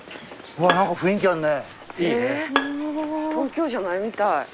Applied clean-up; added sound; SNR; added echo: none; Bowed string instrument; 8 dB; none.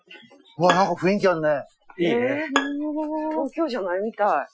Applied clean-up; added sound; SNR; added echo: classical method Wiener filter.